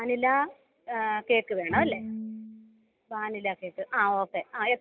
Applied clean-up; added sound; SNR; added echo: none; Bowed string instrument; 11 dB; none.